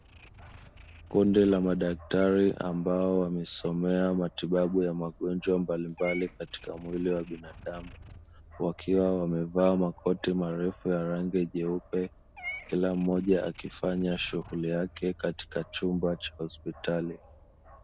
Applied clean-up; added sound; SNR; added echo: none; Meow / Purr + Bark; 19 dB; none.